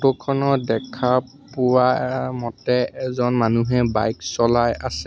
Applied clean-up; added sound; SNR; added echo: none; none; none; none.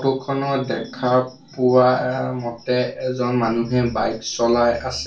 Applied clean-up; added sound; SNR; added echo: none; none; none; reverberation time 0.3 s.